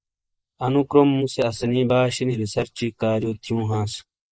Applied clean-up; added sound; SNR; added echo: neural mask model Resemble Enhance denoiser.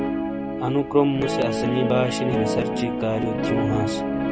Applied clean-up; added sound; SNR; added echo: none; Guitar; 0 dB; none.